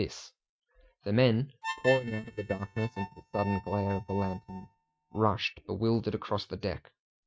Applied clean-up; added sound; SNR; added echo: neural mask model RNNoise.